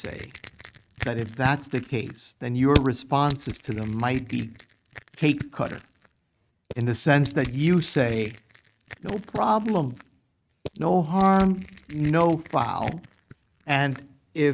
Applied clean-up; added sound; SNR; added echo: neural mask model RNNoise.